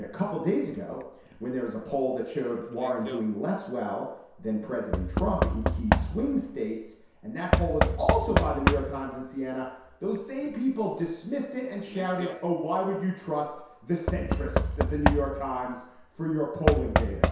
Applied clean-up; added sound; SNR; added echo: none; Knock / Wood; 1 dB; reverberation time 0.7 s.